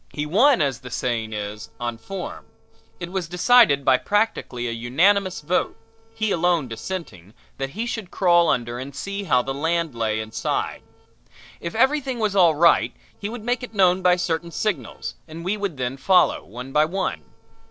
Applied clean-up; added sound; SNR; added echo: neural separator model SepFormer DNS4.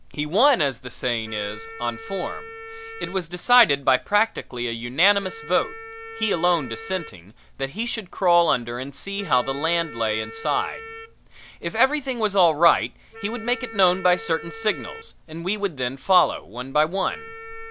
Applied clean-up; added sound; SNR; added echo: none; Wind instrument, woodwind instrument; 17 dB; none.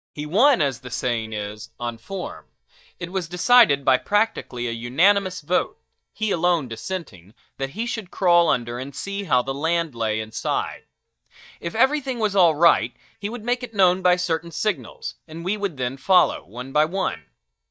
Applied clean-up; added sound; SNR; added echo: neural mask model DeepFilterNet 3.